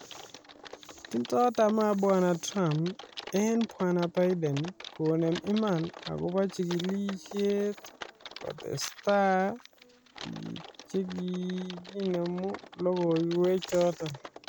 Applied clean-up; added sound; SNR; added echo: none; Typing; 16 dB; none.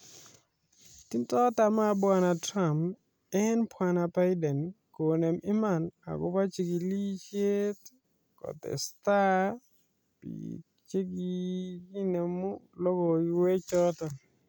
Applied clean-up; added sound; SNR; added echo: none; none; none; none.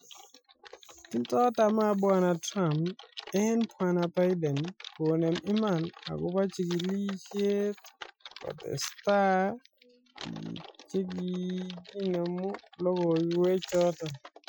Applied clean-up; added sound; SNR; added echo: classical method Wiener filter.